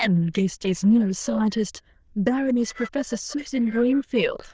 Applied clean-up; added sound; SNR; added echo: neural diffusion model UNIVERSE++.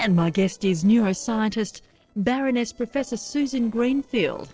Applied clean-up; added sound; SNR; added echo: neural separator model SepFormer DNS4.